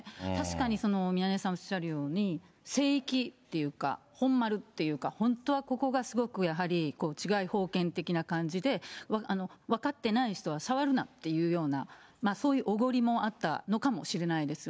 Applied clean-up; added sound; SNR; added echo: none; none; none; none.